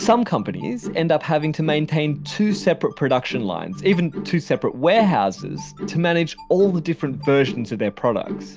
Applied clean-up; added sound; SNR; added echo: none; none; none; none.